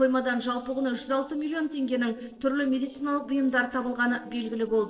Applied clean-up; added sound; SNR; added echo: neural separator model SepFormer DNS4.